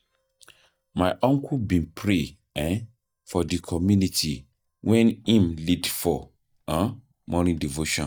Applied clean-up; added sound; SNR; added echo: neural mask model DeepFilterNet 3.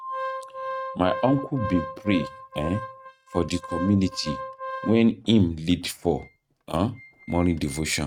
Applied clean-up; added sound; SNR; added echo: neural mask model RNNoise.